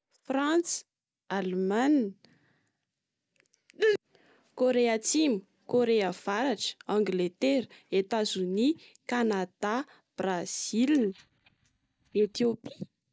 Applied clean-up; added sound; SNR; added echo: neural mask model DeepFilterNet 3.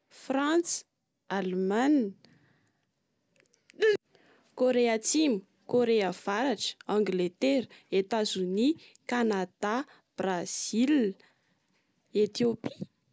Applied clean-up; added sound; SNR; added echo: none; none; none; none.